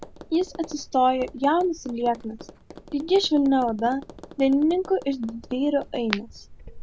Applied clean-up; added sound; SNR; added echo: none; Tap; 18 dB; none.